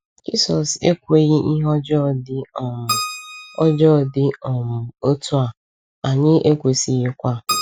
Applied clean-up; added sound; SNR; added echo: classical method Wiener filter.